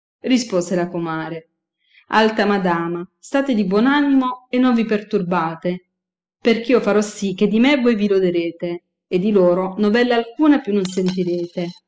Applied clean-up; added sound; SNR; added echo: classical method spectral subtraction.